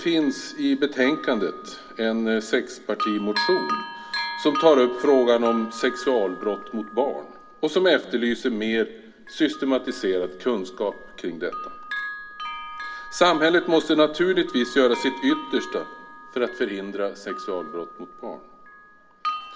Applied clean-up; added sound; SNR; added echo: none; Bell; 11 dB; reverberation time 1.3 s.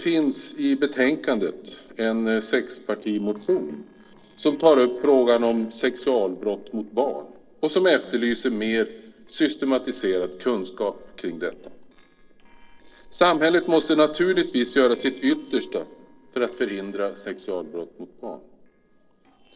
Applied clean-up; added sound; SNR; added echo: neural separator model SepFormer DNS4.